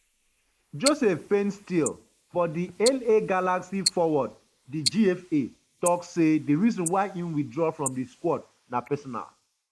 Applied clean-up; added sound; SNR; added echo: neural mask model Resemble Enhance denoiser.